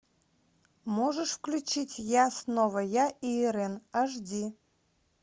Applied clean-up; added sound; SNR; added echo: none; none; none; none.